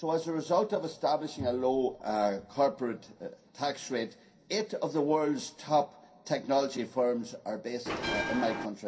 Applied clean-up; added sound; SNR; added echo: none; Bell; 2 dB; reverberation time 0.3 s.